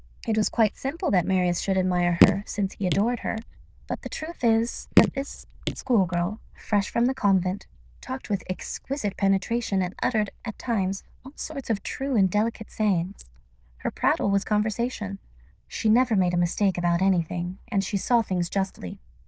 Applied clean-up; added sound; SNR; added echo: neural diffusion model UNIVERSE++.